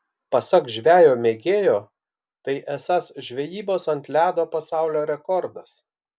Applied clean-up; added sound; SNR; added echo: none; none; none; none.